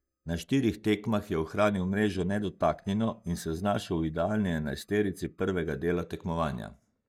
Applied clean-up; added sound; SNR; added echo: neural mask model DeepFilterNet 3.